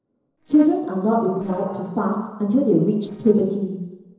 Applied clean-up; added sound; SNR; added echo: neural separator model SepFormer DNS4.